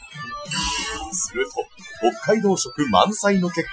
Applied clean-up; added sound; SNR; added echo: classical method Wiener filter.